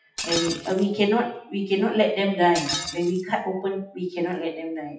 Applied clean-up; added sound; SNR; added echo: classical method WPE with log-MMSE.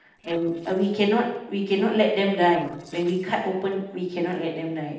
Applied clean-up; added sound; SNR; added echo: neural separator model SepFormer DNS4.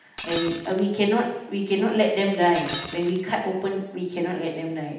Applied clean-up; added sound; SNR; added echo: none; Shatter; 12 dB; reverberation time 0.8 s.